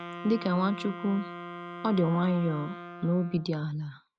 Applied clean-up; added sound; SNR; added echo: none; Wind instrument, woodwind instrument; 12 dB; none.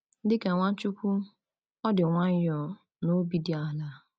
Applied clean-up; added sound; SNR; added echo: none; none; none; none.